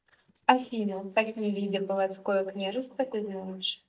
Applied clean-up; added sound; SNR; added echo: neural mask model DeepFilterNet 3.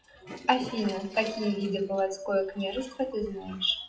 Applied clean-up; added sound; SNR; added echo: classical method WPE with log-MMSE.